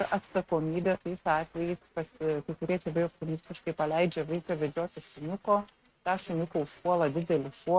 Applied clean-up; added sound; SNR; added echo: neural mask model RNNoise.